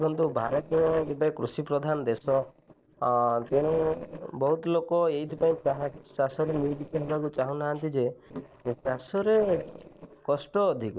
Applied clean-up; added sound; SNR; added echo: neural separator model SepFormer DNS4.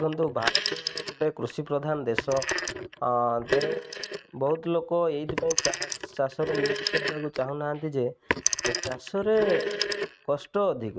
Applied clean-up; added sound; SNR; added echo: neural mask model RNNoise.